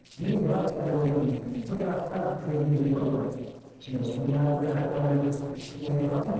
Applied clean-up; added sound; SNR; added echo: neural separator model SepFormer DNS4.